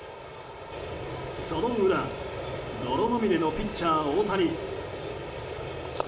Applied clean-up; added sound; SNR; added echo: none; none; none; reverberation time 1.2 s.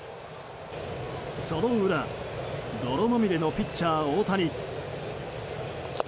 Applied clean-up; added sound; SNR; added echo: none; none; none; none.